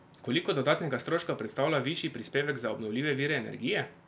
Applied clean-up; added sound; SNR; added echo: none; none; none; none.